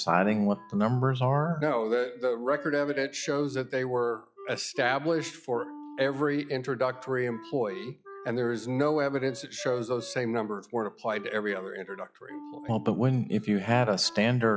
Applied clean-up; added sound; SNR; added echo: classical method log-MMSE.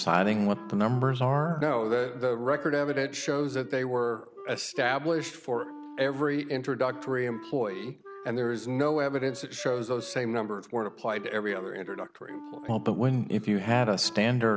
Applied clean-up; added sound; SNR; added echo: none; Wind instrument, woodwind instrument; 18 dB; none.